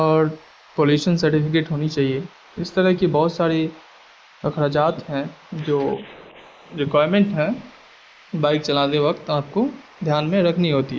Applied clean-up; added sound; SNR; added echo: neural mask model Resemble Enhance denoiser.